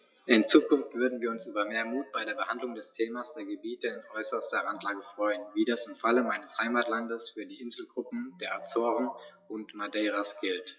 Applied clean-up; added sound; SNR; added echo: classical method WPE with log-MMSE.